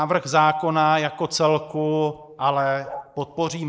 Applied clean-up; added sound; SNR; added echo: neural mask model Resemble Enhance denoiser.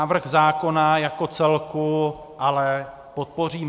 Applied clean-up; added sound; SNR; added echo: none; none; none; none.